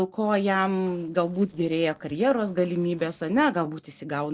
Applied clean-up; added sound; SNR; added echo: neural separator model SepFormer DNS4.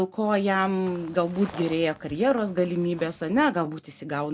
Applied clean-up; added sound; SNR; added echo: none; Walk, footsteps; 20 dB; none.